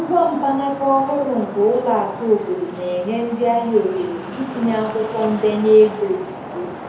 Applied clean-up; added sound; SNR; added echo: none; Traffic noise, roadway noise; 13 dB; reverberation time 1.9 s.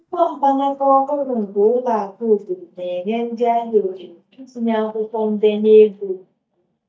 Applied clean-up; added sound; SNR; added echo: neural mask model DeepFilterNet 3.